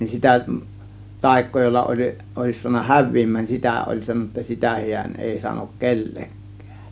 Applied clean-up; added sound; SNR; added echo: none; none; none; none.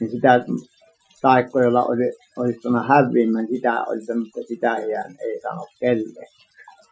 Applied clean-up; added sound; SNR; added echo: classical method Wiener filter.